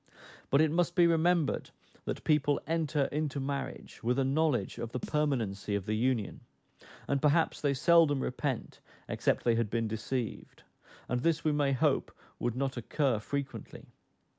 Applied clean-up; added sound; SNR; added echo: none; Snare drum; 19 dB; none.